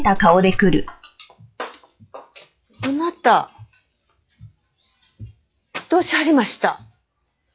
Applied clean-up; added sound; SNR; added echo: classical method log-MMSE.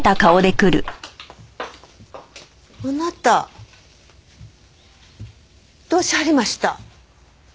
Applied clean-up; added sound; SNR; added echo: none; none; none; none.